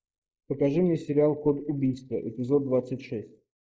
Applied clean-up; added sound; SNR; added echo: neural mask model Resemble Enhance denoiser.